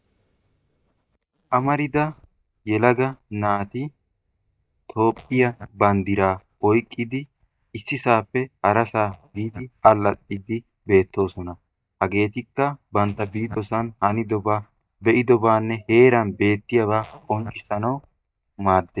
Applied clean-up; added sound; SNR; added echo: neural mask model DeepFilterNet 3.